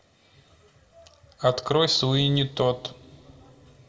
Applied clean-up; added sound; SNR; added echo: none; none; none; reverberation time 2.1 s.